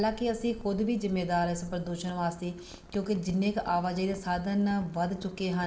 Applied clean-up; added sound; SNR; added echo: none; Rain; 18 dB; reverberation time 0.6 s.